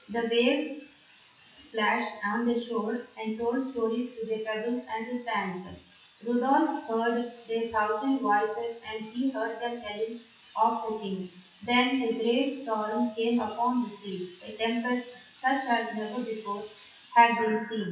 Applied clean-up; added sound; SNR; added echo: classical method WPE with log-MMSE.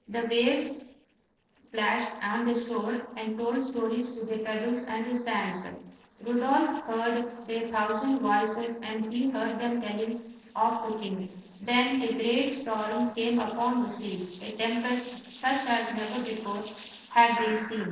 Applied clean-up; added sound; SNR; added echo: neural separator model SepFormer DNS4.